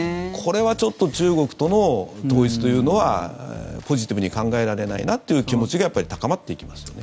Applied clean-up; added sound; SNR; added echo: none; none; none; none.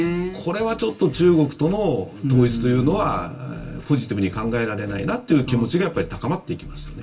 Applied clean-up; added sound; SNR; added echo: none; none; none; reverberation time 0.2 s.